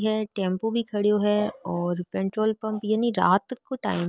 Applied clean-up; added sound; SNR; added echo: none; none; none; none.